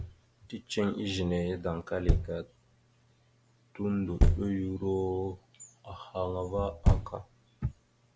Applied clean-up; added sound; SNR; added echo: none; Thump, thud; -1 dB; none.